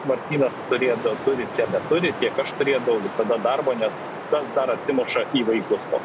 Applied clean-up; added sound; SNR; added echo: none; Wind; 9 dB; none.